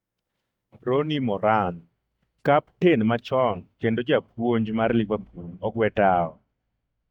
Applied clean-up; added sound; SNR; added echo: neural mask model DeepFilterNet 3.